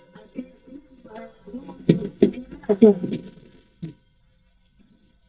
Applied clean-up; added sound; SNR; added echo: neural mask model DeepFilterNet 3.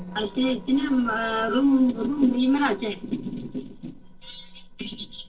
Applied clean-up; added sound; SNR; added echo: neural separator model SepFormer DNS4.